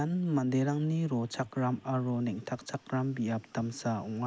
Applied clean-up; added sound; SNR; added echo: none; none; none; none.